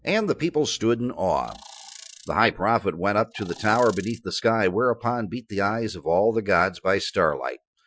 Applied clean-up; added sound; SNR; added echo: classical method Wiener filter.